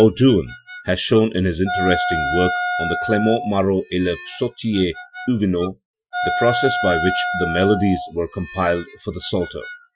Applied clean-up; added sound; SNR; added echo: classical method Wiener filter.